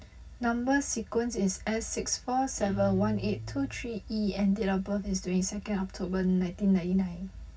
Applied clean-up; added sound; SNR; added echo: none; Guitar; 12 dB; reverberation time 0.4 s.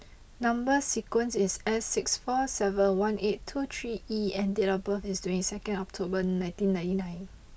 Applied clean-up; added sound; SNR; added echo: none; none; none; none.